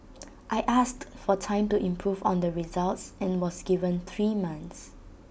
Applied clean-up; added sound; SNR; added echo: none; none; none; none.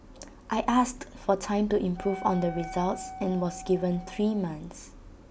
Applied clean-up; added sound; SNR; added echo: none; Wind instrument, woodwind instrument; 14 dB; none.